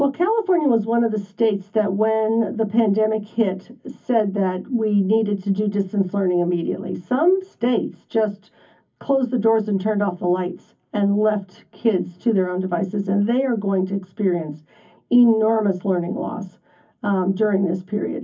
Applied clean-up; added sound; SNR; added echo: none; none; none; reverberation time 0.3 s.